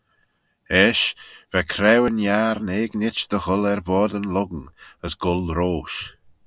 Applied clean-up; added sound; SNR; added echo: none; none; none; none.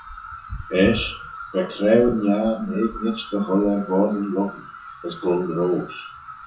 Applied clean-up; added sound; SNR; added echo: classical method WPE with log-MMSE.